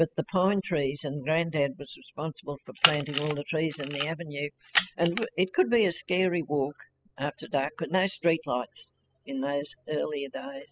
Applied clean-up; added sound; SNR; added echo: classical method spectral subtraction.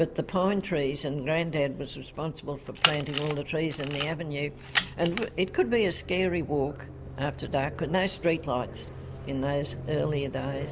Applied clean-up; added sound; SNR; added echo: none; Camera; 4 dB; none.